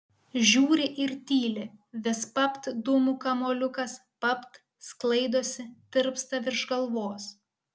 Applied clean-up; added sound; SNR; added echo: none; none; none; none.